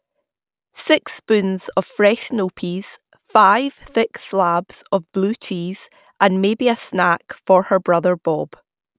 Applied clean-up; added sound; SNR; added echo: none; none; none; none.